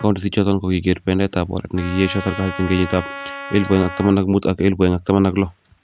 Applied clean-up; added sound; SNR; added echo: none; Trumpet; 16 dB; none.